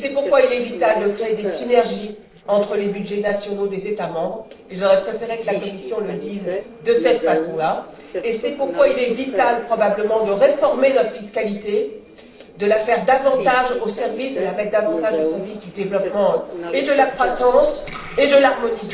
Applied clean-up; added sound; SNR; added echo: neural separator model SepFormer DNS4.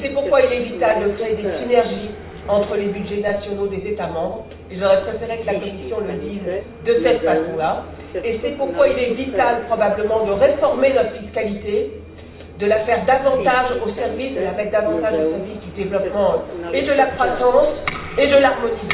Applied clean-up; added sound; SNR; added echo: none; Subway, metro, underground; 9 dB; reverberation time 0.6 s.